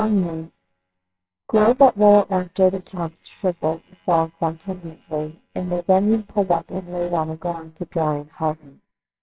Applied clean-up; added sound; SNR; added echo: neural separator model SepFormer WHAMR!.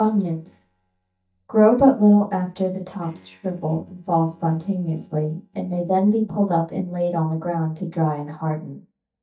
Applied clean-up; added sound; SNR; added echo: neural mask model DeepFilterNet 3.